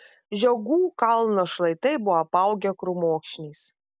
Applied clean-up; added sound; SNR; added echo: none; none; none; none.